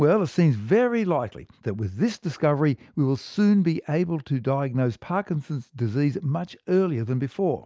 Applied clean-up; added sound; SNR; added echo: none; none; none; none.